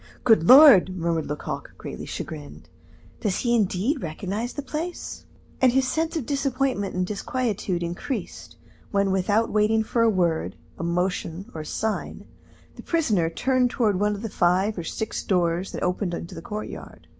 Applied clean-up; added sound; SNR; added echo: none; none; none; none.